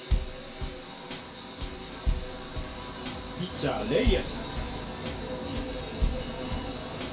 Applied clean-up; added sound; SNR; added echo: none; Bass drum / Snare drum / Drum kit; 1 dB; reverberation time 0.2 s.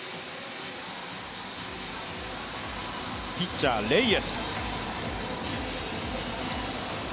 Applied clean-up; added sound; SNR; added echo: none; none; none; none.